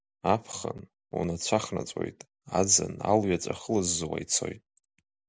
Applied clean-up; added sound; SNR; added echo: none; none; none; none.